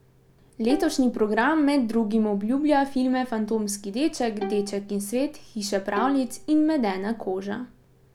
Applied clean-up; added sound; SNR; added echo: none; Bowed string instrument; 14 dB; none.